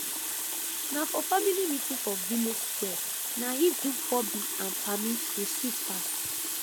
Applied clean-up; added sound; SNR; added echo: none; Water tap, faucet; 0 dB; none.